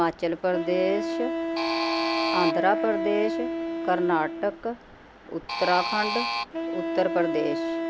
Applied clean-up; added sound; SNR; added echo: none; Alarm + Wind instrument, woodwind instrument; 1 dB; none.